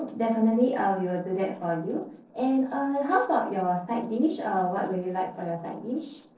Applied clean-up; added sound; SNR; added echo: neural separator model SepFormer DNS4.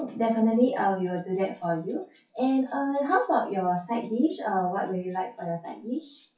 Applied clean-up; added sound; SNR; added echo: classical method WPE with log-MMSE.